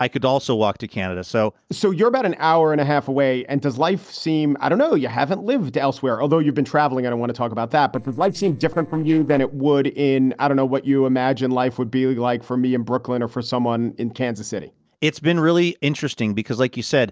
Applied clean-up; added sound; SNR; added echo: neural separator model SepFormer DNS4.